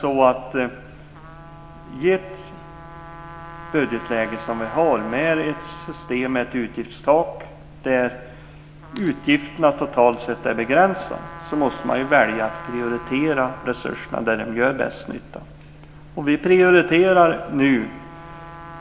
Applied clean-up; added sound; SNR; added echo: none; Trumpet; 19 dB; reverberation time 1.4 s.